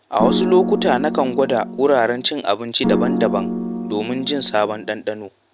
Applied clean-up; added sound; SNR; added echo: none; Piano; 3 dB; none.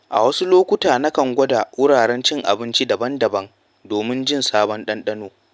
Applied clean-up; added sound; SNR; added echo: none; none; none; none.